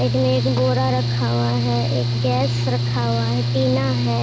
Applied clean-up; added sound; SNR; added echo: none; Mechanical fan / Engine; -3 dB; none.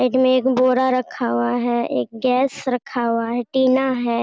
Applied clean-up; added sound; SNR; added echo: none; none; none; none.